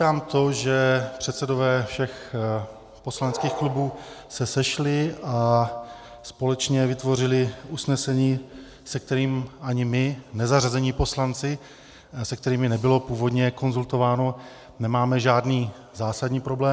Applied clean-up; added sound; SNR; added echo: none; none; none; none.